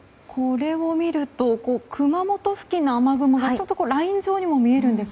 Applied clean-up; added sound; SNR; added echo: none; none; none; none.